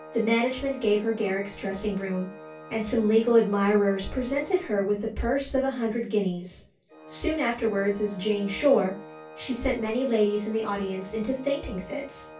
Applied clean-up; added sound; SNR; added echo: none; Organ; 18 dB; reverberation time 0.2 s.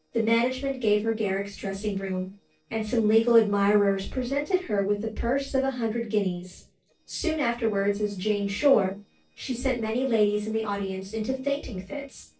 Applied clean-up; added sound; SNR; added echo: neural separator model SepFormer DNS4.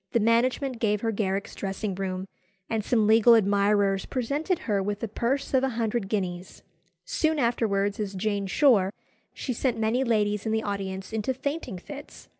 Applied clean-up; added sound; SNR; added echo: none; none; none; none.